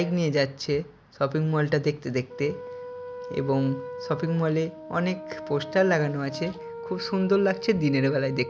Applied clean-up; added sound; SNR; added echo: none; Brass instrument; 13 dB; none.